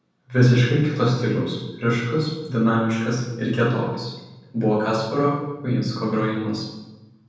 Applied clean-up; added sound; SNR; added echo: none; none; none; reverberation time 1.1 s.